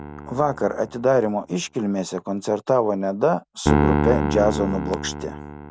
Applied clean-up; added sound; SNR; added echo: none; Piano; 4 dB; none.